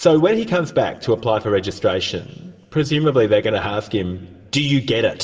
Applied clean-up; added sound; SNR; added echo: none; none; none; reverberation time 2.4 s.